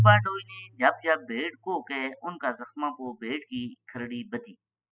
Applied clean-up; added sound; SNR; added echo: classical method spectral subtraction.